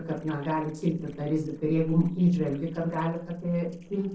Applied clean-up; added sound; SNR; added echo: neural separator model SepFormer DNS4.